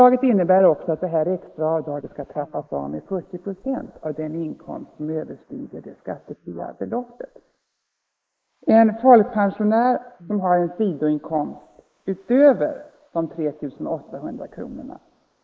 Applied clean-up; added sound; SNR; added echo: neural mask model Resemble Enhance denoiser.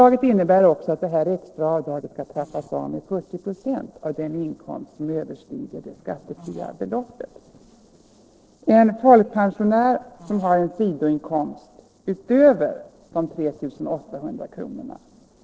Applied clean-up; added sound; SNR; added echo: neural separator model SepFormer DNS4.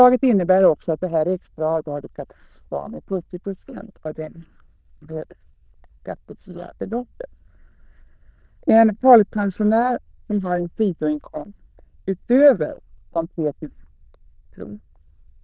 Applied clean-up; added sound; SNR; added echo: neural diffusion model UNIVERSE++.